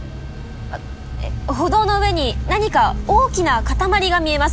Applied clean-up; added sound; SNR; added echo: none; none; none; none.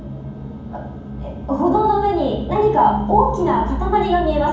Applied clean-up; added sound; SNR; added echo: none; none; none; reverberation time 1.2 s.